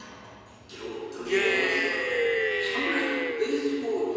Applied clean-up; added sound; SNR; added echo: none; Cheering; -4 dB; reverberation time 1.9 s.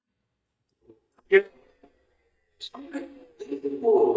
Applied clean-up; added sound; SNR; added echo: neural mask model DeepFilterNet 3.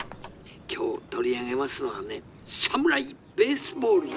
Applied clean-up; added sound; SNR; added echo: none; none; none; none.